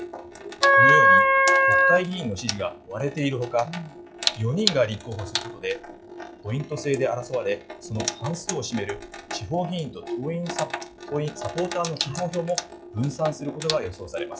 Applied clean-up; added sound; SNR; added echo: classical method log-MMSE.